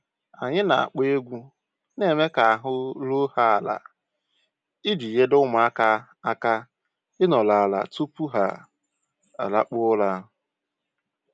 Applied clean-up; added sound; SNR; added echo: none; none; none; none.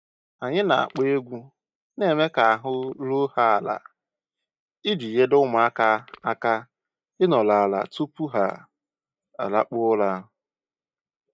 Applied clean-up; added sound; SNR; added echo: neural mask model DeepFilterNet 3.